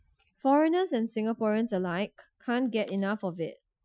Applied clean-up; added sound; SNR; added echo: classical method Wiener filter.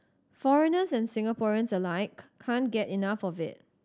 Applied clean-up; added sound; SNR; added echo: none; none; none; none.